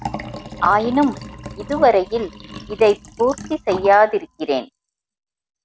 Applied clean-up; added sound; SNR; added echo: none; Liquid; 14 dB; none.